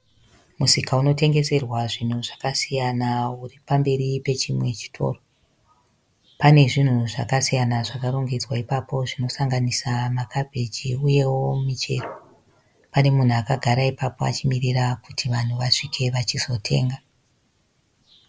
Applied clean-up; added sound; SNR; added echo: none; none; none; none.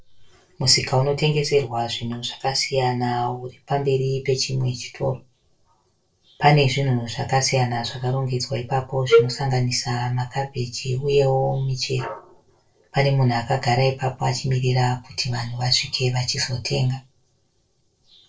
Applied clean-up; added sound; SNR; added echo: neural separator model SepFormer DNS4.